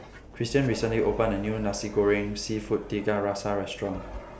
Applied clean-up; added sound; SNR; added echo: none; Fire; 18 dB; none.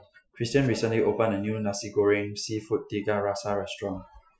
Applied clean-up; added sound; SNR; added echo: classical method Wiener filter.